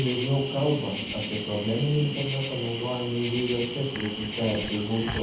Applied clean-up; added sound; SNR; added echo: none; Cricket; 7 dB; reverberation time 0.8 s.